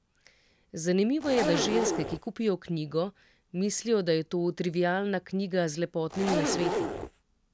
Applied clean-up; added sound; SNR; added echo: none; Zipper (clothing); 1 dB; none.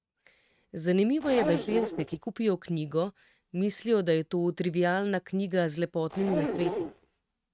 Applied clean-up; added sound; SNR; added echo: neural mask model RNNoise.